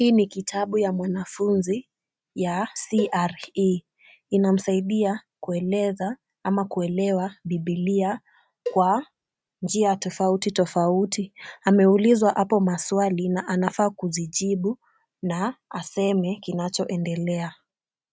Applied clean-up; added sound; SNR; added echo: neural mask model RNNoise.